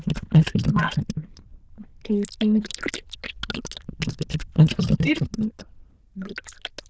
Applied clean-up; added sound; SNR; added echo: neural diffusion model UNIVERSE++.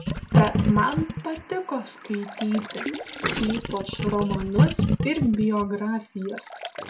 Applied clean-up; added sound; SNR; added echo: none; Gurgling; 0 dB; none.